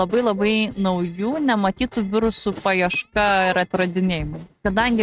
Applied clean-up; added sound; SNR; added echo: neural mask model RNNoise.